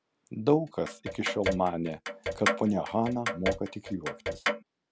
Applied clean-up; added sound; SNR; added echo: none; Clock; 3 dB; none.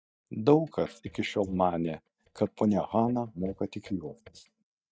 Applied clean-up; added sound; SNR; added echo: neural mask model DeepFilterNet 3.